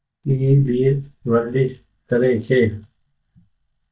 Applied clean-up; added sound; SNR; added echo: neural mask model DeepFilterNet 3.